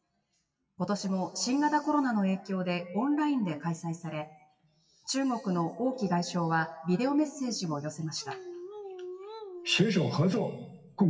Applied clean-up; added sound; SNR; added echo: classical method WPE with log-MMSE.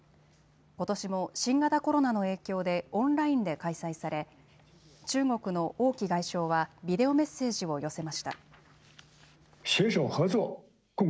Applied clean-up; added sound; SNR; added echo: none; none; none; none.